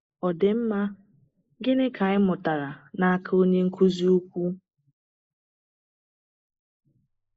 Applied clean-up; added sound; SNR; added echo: neural mask model Resemble Enhance denoiser.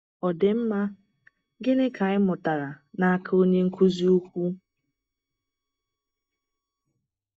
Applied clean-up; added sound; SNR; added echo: neural mask model DeepFilterNet 3.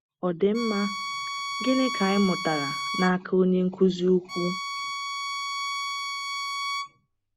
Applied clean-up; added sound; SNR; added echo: none; Bowed string instrument; 5 dB; none.